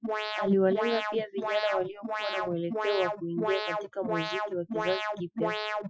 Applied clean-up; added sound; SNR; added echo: classical method Wiener filter.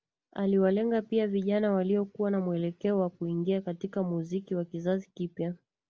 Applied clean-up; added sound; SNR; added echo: none; none; none; none.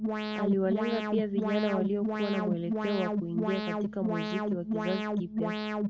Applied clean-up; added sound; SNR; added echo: none; Alarm; -1 dB; none.